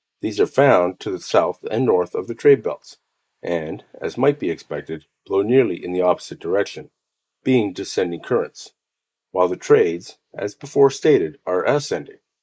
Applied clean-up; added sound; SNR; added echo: neural mask model Resemble Enhance denoiser.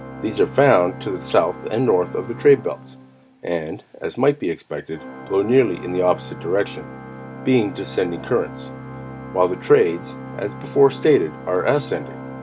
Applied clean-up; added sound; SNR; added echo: none; Organ; 14 dB; none.